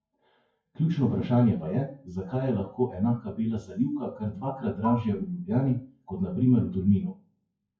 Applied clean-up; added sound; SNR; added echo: classical method WPE with log-MMSE.